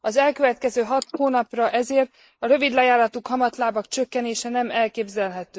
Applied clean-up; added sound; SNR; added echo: neural mask model Resemble Enhance denoiser.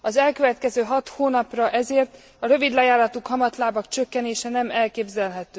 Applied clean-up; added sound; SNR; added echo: none; none; none; none.